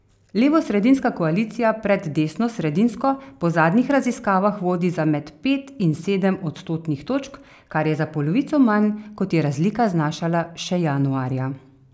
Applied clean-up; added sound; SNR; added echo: none; none; none; none.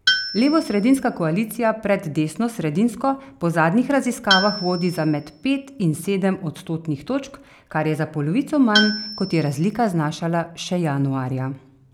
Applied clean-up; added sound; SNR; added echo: none; Tools; 8 dB; none.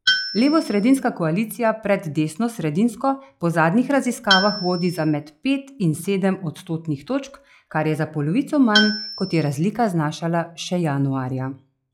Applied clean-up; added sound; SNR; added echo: classical method log-MMSE.